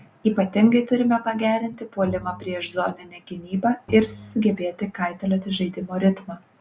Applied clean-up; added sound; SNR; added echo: none; Bowed string instrument; 18 dB; none.